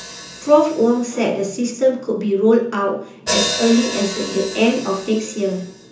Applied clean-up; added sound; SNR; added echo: none; Hi-hat; 11 dB; reverberation time 0.7 s.